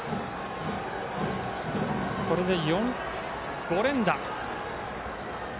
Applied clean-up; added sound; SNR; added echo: none; none; none; none.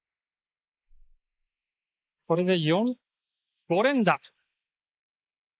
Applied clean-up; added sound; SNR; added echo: neural mask model Resemble Enhance denoiser.